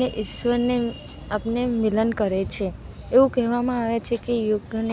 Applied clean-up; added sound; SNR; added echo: none; none; none; none.